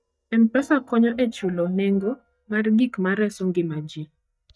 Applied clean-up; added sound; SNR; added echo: neural mask model DeepFilterNet 3.